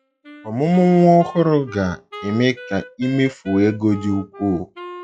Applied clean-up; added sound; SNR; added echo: classical method log-MMSE.